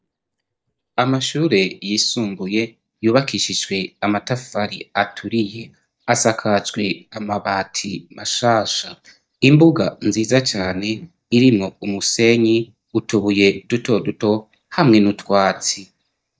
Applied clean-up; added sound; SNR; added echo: neural mask model DeepFilterNet 3.